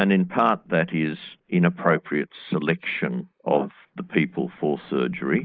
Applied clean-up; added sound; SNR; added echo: neural mask model Resemble Enhance denoiser.